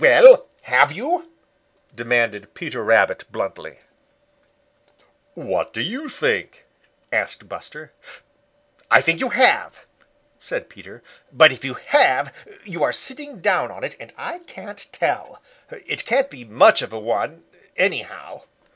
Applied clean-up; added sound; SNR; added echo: none; none; none; none.